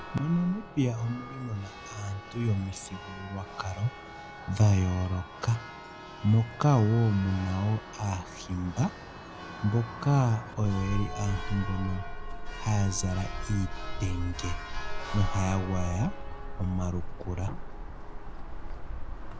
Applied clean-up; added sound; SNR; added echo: none; Church bell; 7 dB; none.